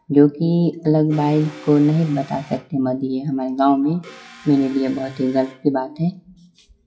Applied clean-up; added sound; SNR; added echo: classical method WPE with log-MMSE.